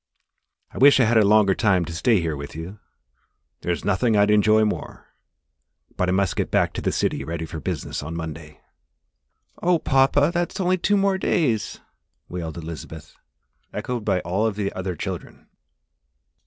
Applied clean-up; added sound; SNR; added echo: none; none; none; none.